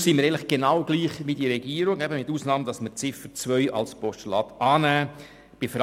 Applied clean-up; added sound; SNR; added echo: none; none; none; none.